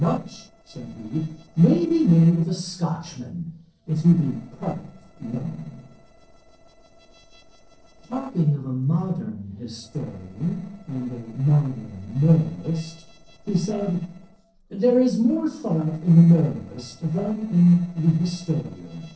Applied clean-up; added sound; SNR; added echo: neural separator model SepFormer DNS4.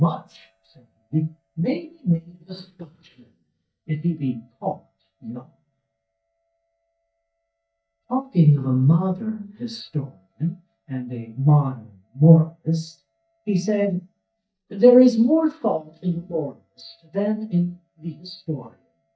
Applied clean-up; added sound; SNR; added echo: neural mask model DeepFilterNet 3.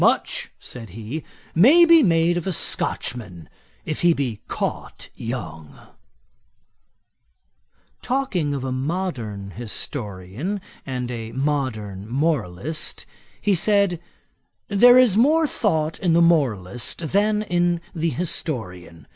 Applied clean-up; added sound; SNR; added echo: none; none; none; none.